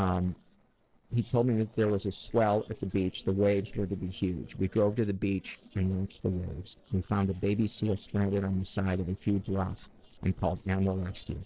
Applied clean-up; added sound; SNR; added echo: neural separator model SepFormer DNS4.